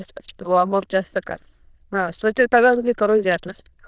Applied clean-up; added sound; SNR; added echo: neural diffusion model UNIVERSE++.